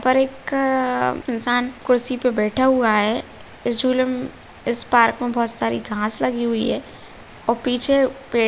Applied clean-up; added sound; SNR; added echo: none; none; none; none.